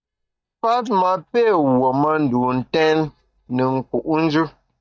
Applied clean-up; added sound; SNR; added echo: neural mask model DeepFilterNet 3.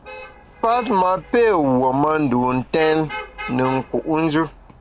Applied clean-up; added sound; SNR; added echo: none; Traffic noise, roadway noise / Vehicle horn, car horn, honking; 17 dB; none.